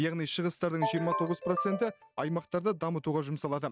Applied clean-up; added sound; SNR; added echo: neural mask model RNNoise.